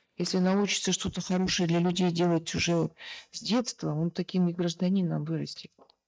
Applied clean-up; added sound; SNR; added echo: neural mask model DeepFilterNet 3.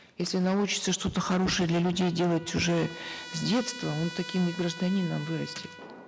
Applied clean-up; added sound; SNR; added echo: none; Trumpet; 17 dB; none.